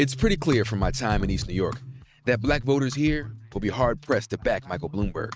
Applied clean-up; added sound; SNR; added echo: neural mask model RNNoise.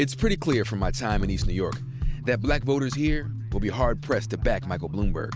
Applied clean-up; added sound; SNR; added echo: none; Bowed string instrument; 13 dB; none.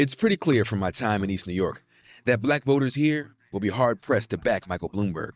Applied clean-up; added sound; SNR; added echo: neural mask model DeepFilterNet 3.